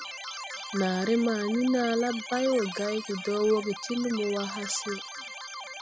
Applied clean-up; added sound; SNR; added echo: none; Keyboard (musical); 10 dB; none.